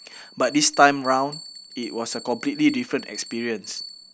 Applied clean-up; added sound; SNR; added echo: none; Bell; 17 dB; none.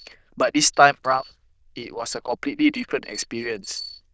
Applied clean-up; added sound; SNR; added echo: neural diffusion model UNIVERSE++.